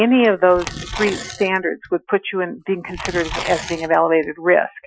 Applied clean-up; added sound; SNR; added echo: classical method Wiener filter.